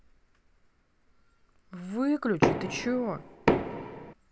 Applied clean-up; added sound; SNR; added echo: none; Knock; -5 dB; none.